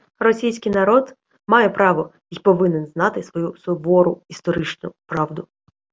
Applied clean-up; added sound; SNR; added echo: none; none; none; none.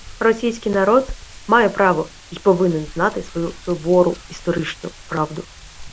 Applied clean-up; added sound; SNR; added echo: none; Wind; 18 dB; none.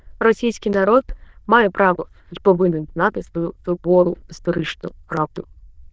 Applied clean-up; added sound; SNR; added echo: neural diffusion model UNIVERSE++.